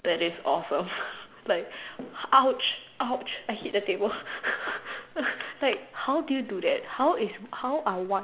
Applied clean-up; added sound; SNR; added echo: none; none; none; none.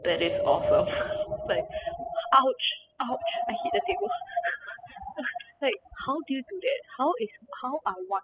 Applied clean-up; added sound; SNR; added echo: classical method spectral subtraction.